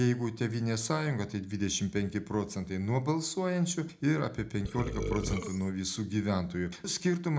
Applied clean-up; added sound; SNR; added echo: none; Burping, eructation; 5 dB; reverberation time 0.2 s.